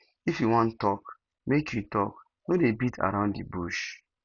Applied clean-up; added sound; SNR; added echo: none; none; none; none.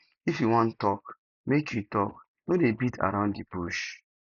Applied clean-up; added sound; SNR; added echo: neural mask model Resemble Enhance denoiser.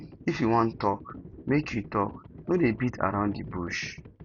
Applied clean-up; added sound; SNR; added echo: none; Livestock, farm animals, working animals; 16 dB; none.